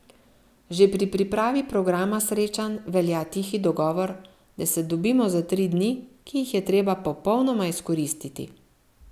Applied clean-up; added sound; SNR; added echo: none; none; none; none.